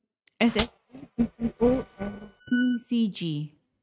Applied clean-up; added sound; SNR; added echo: neural mask model RNNoise.